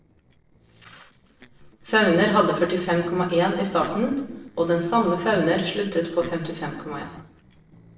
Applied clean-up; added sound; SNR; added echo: neural separator model SepFormer DNS4.